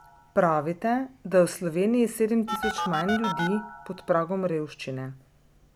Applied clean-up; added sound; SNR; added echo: none; Telephone; 10 dB; none.